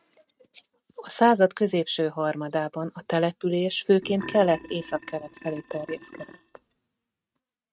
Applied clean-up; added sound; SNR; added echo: neural mask model RNNoise.